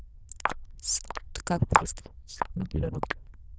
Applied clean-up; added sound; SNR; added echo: neural diffusion model UNIVERSE++.